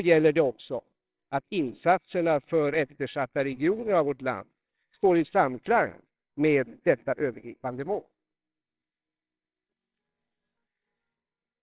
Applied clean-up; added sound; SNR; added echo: neural separator model SepFormer WHAMR!.